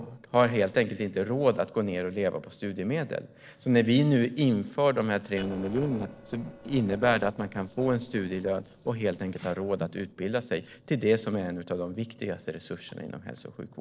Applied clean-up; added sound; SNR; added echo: neural separator model SepFormer DNS4.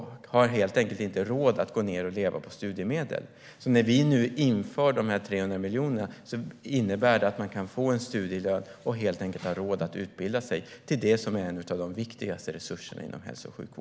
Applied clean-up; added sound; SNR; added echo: none; none; none; none.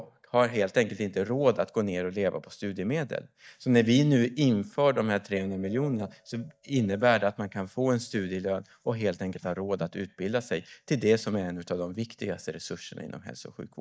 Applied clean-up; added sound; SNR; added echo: neural mask model DeepFilterNet 3.